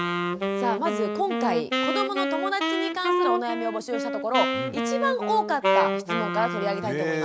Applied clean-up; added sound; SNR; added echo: none; Wind instrument, woodwind instrument; -1 dB; none.